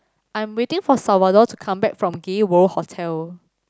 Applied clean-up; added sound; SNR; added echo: none; none; none; none.